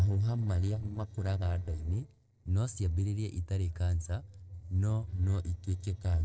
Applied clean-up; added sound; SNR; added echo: neural separator model SepFormer DNS4.